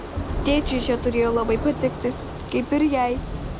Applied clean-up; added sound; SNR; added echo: none; Thunder / Rain; 6 dB; none.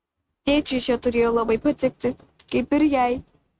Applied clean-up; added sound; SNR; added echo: neural mask model RNNoise.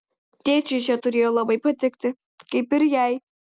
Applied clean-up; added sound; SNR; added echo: none; none; none; none.